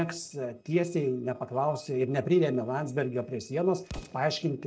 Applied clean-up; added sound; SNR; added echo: neural separator model SepFormer DNS4.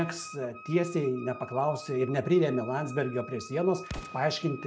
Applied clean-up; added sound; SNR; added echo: none; Explosion + Wind instrument, woodwind instrument; 15 dB; none.